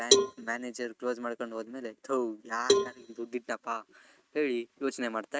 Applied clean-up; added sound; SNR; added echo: neural mask model RNNoise.